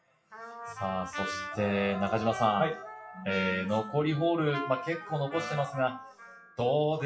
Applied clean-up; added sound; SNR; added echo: classical method WPE with log-MMSE.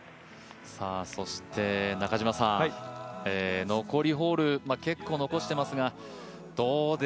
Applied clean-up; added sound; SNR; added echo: none; none; none; none.